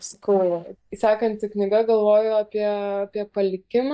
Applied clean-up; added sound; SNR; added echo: neural mask model DeepFilterNet 3.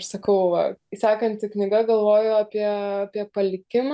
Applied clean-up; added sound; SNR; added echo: none; none; none; none.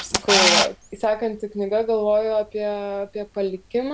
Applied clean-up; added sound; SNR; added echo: none; Camera; 3 dB; none.